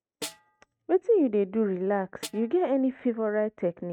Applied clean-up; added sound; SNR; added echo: neural mask model RNNoise.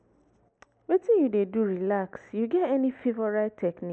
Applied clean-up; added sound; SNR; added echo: none; none; none; none.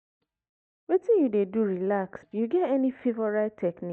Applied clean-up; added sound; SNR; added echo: neural mask model DeepFilterNet 3.